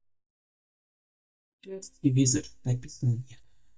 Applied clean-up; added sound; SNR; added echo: neural mask model DeepFilterNet 3.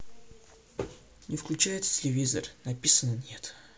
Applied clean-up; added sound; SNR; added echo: none; none; none; none.